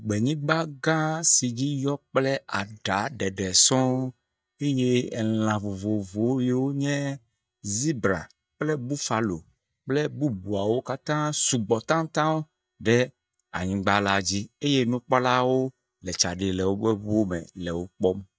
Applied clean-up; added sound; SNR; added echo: neural mask model DeepFilterNet 3.